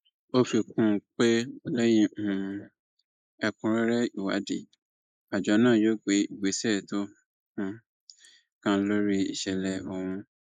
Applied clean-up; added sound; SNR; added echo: neural mask model Resemble Enhance denoiser.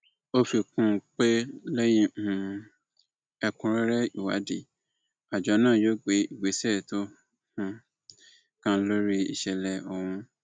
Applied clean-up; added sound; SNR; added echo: none; none; none; none.